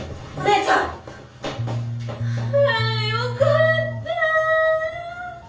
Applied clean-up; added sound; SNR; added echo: none; Bass guitar; 3 dB; reverberation time 0.3 s.